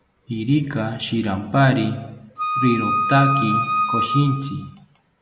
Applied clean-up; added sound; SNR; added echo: none; Wind instrument, woodwind instrument; 1 dB; none.